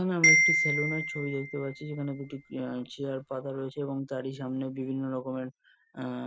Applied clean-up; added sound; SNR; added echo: none; Marimba, xylophone; -4 dB; none.